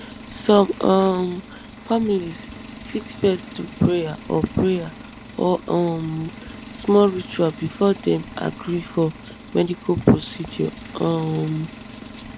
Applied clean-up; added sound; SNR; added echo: none; Engine; 16 dB; none.